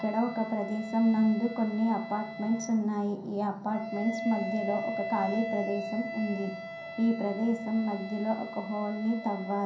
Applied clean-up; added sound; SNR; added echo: none; Wind instrument, woodwind instrument; 9 dB; reverberation time 0.6 s.